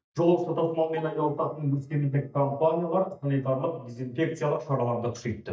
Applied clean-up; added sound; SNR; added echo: neural mask model DeepFilterNet 3.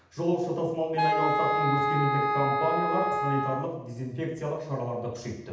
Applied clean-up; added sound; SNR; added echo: none; Wind instrument, woodwind instrument; -3 dB; reverberation time 0.8 s.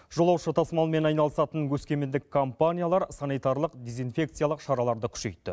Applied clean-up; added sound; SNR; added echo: none; none; none; none.